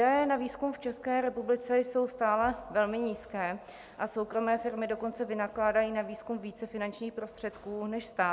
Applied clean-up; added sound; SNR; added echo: none; none; none; none.